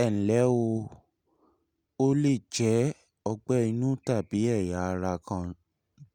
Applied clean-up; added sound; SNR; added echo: none; none; none; none.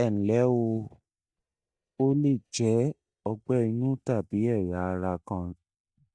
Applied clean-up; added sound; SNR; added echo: neural mask model DeepFilterNet 3.